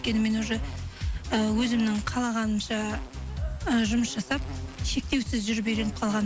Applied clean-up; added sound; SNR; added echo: none; Insect; 17 dB; none.